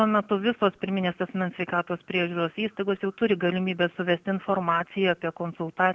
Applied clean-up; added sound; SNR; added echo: none; none; none; none.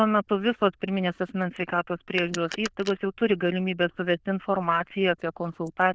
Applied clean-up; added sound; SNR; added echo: neural diffusion model UNIVERSE++.